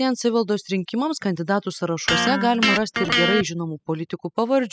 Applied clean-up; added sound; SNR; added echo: classical method spectral subtraction.